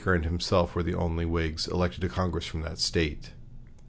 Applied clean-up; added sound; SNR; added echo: none; none; none; none.